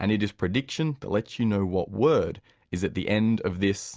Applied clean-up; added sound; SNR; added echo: none; none; none; none.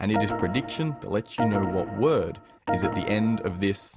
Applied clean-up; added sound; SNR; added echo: none; Organ; 5 dB; none.